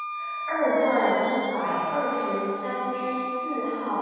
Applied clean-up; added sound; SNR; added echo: none; Wind instrument, woodwind instrument; 7 dB; reverberation time 2.1 s.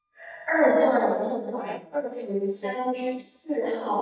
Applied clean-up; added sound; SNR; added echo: neural mask model DeepFilterNet 3.